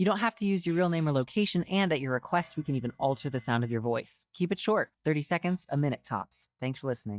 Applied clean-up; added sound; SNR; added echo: neural mask model DeepFilterNet 3.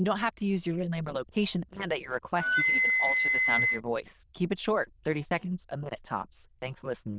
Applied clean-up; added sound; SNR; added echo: neural diffusion model UNIVERSE++.